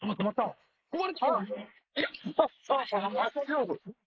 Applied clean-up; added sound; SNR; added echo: neural mask model Resemble Enhance denoiser.